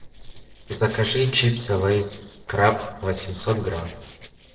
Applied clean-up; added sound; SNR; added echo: neural separator model SepFormer DNS4.